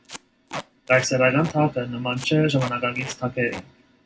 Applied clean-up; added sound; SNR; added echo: none; Packing tape, duct tape; 16 dB; reverberation time 0.4 s.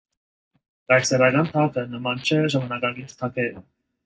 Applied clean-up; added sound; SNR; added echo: neural mask model DeepFilterNet 3.